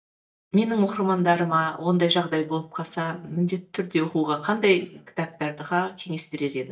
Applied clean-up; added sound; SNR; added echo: neural mask model DeepFilterNet 3.